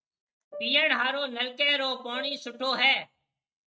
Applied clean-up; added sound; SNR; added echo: neural mask model RNNoise.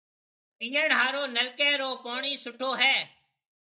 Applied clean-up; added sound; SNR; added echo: neural mask model DeepFilterNet 3.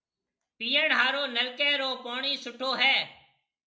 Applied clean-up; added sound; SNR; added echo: none; none; none; none.